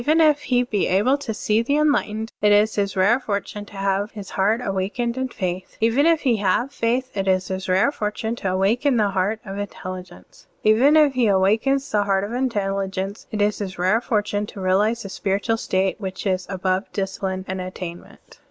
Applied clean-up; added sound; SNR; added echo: none; none; none; none.